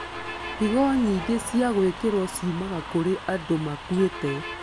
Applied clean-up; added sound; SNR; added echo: none; Traffic noise, roadway noise + Bus; 10 dB; none.